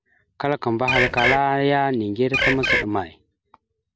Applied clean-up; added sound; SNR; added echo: none; Bird; -3 dB; none.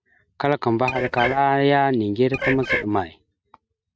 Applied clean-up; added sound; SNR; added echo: neural mask model RNNoise.